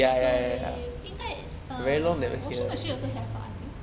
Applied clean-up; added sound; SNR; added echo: none; none; none; none.